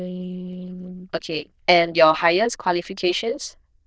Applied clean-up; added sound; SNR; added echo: neural diffusion model UNIVERSE++.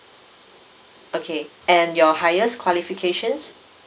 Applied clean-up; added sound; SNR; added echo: none; none; none; none.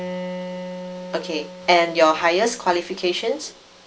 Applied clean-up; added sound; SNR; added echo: none; Bowed string instrument; 12 dB; none.